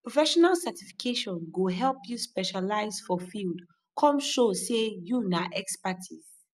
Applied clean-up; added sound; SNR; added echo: none; none; none; none.